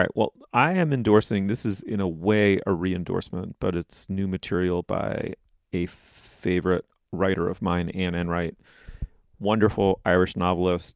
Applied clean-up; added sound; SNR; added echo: none; none; none; none.